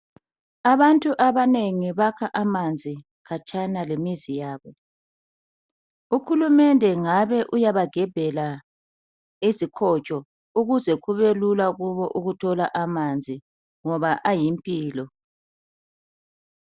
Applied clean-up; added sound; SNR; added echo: none; none; none; none.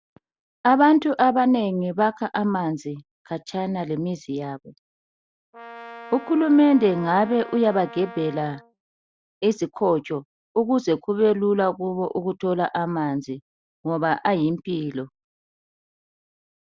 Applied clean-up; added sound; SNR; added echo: none; Brass instrument; 17 dB; none.